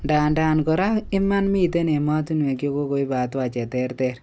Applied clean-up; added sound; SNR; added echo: none; Bird; 17 dB; none.